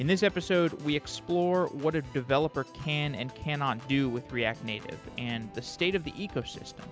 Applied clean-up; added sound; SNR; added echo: none; Organ; 17 dB; none.